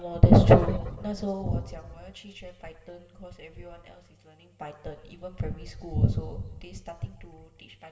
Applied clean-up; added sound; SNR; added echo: none; none; none; reverberation time 1.4 s.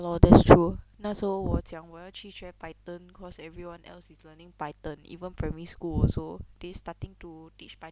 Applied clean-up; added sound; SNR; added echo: none; none; none; none.